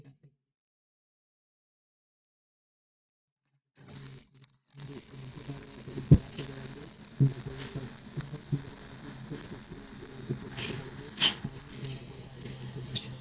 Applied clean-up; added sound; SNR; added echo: neural mask model DeepFilterNet 3.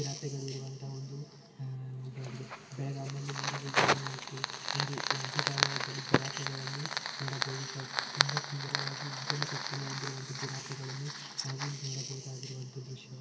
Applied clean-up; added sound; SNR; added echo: none; Fire; -4 dB; reverberation time 1.8 s.